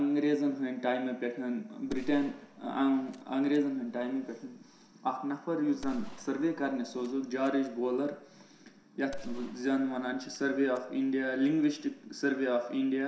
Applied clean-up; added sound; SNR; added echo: none; Gunshot, gunfire; 16 dB; reverberation time 0.7 s.